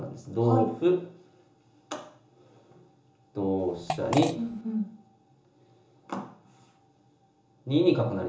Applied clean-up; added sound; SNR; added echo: none; Fart; 4 dB; reverberation time 0.6 s.